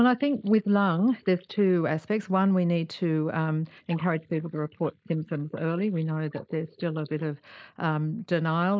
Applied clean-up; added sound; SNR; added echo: neural mask model Resemble Enhance denoiser.